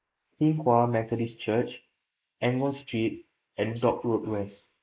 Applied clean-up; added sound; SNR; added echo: neural mask model Resemble Enhance denoiser.